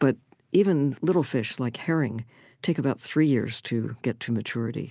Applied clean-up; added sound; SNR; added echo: none; none; none; none.